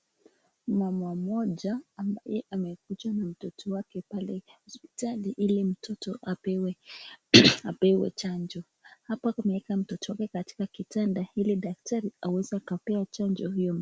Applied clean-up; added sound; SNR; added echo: none; none; none; none.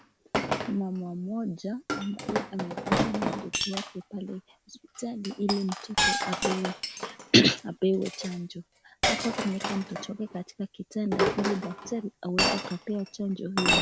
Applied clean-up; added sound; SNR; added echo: none; Chink, clink; 1 dB; none.